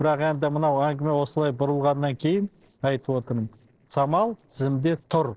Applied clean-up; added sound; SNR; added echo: neural separator model SepFormer DNS4.